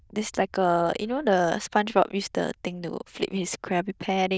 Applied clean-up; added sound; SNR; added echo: neural diffusion model UNIVERSE++.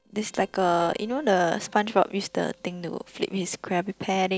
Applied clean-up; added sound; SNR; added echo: neural separator model SepFormer DNS4.